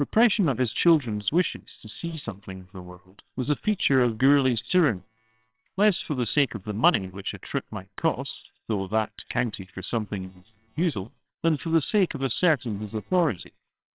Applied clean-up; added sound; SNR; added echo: neural separator model SepFormer WHAMR!.